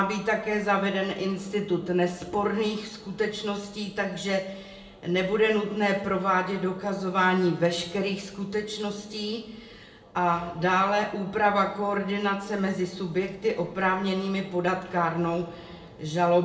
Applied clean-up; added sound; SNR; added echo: none; none; none; reverberation time 0.6 s.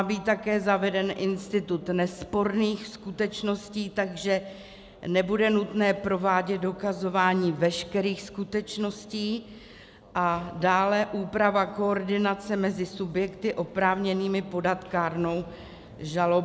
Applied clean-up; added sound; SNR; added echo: none; none; none; none.